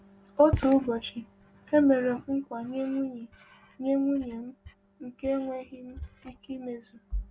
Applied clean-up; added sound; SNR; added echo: none; none; none; none.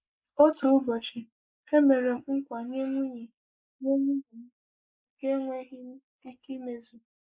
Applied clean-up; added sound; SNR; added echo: neural mask model Resemble Enhance denoiser.